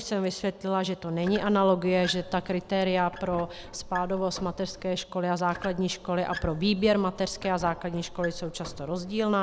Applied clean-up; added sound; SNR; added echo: none; Squeak; 15 dB; none.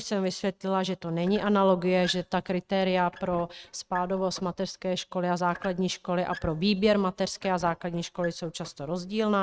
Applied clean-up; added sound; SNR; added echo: neural mask model RNNoise.